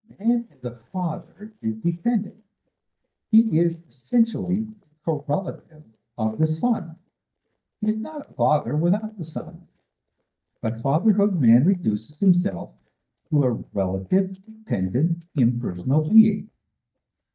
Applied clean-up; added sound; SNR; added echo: neural mask model DeepFilterNet 3.